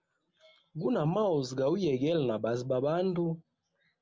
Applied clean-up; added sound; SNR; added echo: none; none; none; none.